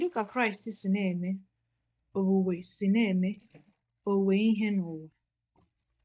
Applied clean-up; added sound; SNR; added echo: neural mask model DeepFilterNet 3.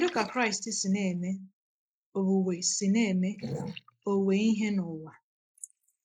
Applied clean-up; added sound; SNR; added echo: neural mask model Resemble Enhance denoiser.